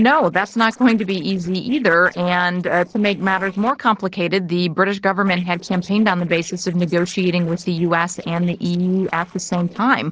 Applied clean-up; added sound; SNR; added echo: neural separator model SepFormer DNS4.